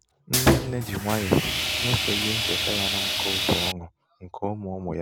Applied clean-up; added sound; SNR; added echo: none; Sawing; -4 dB; none.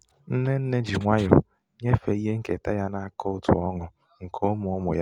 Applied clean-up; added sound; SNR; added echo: none; none; none; none.